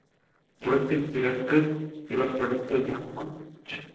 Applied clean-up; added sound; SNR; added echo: neural separator model SepFormer DNS4.